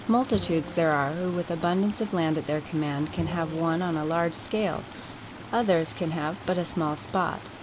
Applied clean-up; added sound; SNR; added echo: none; Bowed string instrument + Stream; 13 dB; none.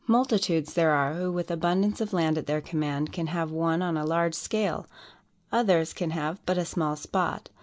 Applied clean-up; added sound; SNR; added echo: none; none; none; none.